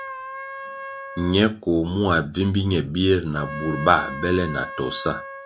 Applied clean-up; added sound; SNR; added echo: none; Trumpet; 13 dB; none.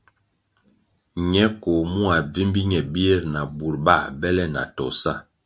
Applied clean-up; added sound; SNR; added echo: none; none; none; none.